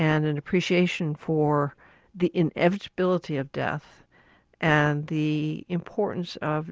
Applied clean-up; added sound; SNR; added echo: none; none; none; none.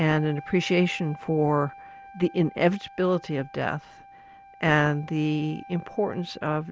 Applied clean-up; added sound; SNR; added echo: none; Wind instrument, woodwind instrument; 20 dB; none.